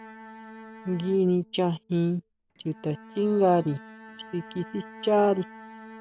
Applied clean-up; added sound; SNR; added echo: none; Bowed string instrument; 19 dB; none.